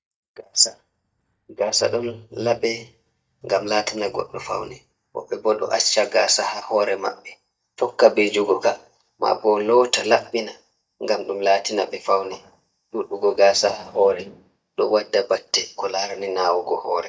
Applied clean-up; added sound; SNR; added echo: neural mask model DeepFilterNet 3.